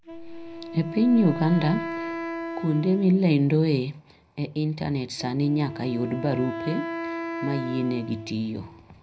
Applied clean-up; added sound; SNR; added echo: none; Wind instrument, woodwind instrument; 10 dB; reverberation time 0.4 s.